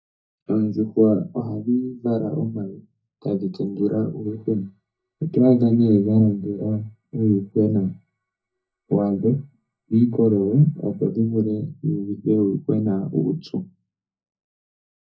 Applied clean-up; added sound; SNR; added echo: neural mask model DeepFilterNet 3.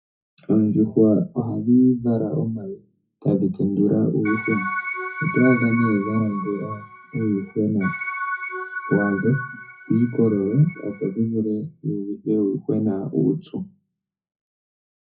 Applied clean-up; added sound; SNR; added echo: classical method WPE with log-MMSE.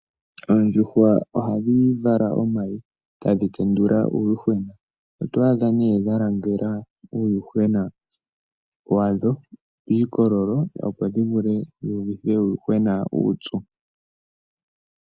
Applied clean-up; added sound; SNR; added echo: none; none; none; none.